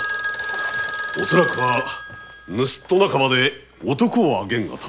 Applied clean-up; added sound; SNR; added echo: none; Telephone; 0 dB; none.